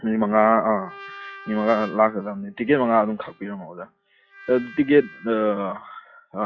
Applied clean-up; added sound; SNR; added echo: classical method log-MMSE.